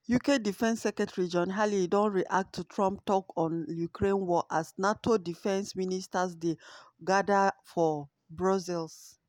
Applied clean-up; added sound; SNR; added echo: none; none; none; none.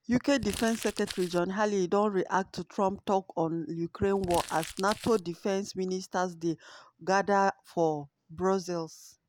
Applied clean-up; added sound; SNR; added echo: none; Crumpling, crinkling; 13 dB; none.